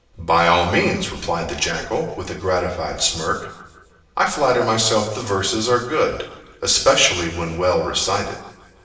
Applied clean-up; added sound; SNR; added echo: none; none; none; reverberation time 1.0 s.